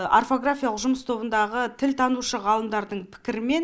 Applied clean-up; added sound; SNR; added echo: none; none; none; none.